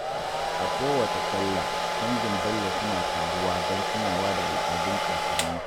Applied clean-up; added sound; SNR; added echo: none; Domestic sounds, home sounds; -4 dB; none.